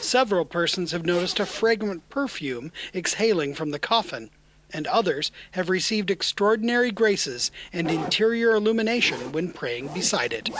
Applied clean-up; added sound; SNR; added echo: none; Zipper (clothing); 17 dB; none.